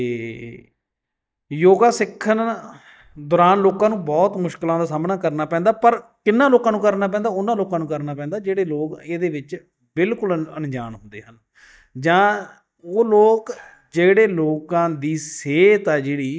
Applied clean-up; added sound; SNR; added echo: neural mask model DeepFilterNet 3.